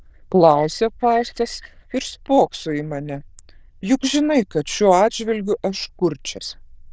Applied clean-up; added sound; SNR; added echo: neural diffusion model UNIVERSE++.